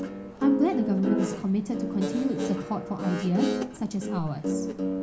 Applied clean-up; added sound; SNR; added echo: none; Guitar; 2 dB; reverberation time 0.4 s.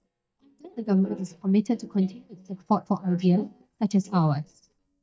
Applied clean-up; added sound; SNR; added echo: neural mask model DeepFilterNet 3.